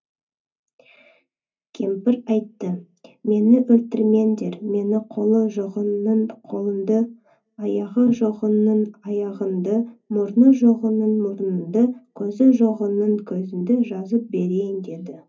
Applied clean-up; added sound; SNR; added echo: none; none; none; reverberation time 0.3 s.